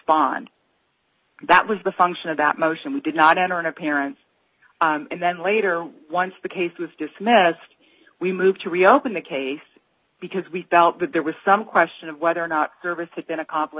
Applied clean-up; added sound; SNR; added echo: none; none; none; none.